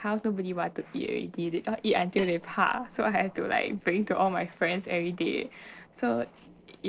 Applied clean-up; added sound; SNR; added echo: neural separator model SepFormer DNS4.